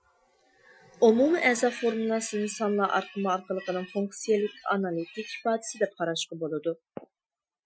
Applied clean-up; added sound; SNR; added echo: classical method Wiener filter.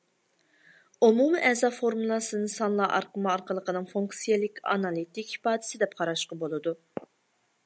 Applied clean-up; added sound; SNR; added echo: none; none; none; none.